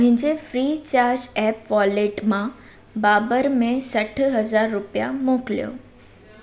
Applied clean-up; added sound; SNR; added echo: none; none; none; none.